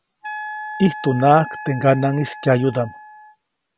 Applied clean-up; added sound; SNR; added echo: none; Wind instrument, woodwind instrument; 13 dB; none.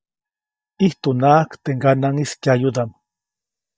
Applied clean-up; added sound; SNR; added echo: neural mask model DeepFilterNet 3.